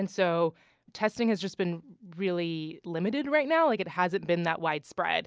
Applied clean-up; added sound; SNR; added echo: none; none; none; none.